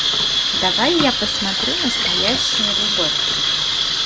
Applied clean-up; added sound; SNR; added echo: none; none; none; none.